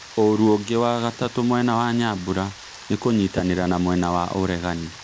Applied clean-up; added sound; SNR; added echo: none; Rain; 17 dB; none.